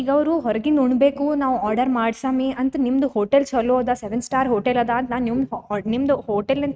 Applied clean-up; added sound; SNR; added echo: neural mask model RNNoise.